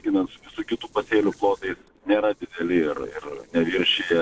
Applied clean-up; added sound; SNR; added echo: neural separator model SepFormer DNS4.